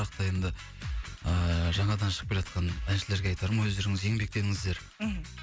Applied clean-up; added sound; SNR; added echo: none; none; none; none.